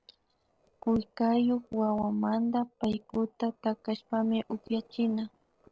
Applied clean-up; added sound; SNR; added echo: neural separator model SepFormer DNS4.